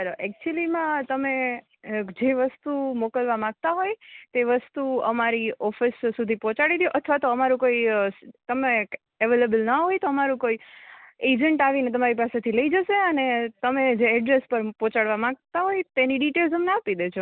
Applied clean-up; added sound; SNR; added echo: none; none; none; none.